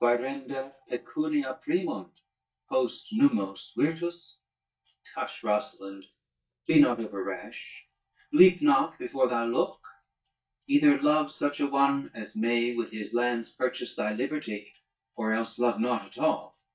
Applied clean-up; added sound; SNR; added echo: neural mask model DeepFilterNet 3.